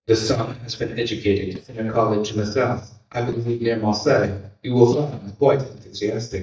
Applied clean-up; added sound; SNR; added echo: neural mask model DeepFilterNet 3.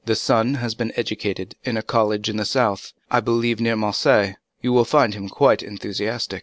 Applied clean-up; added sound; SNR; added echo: none; none; none; none.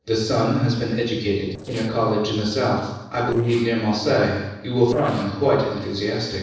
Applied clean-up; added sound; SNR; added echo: neural separator model SepFormer DNS4.